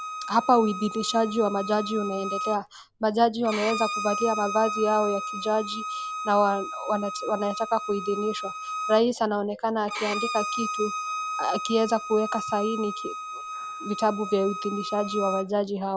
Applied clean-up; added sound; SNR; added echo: none; Bowed string instrument; 7 dB; none.